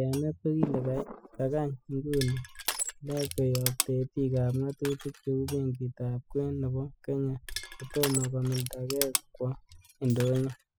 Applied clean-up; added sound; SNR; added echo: classical method spectral subtraction.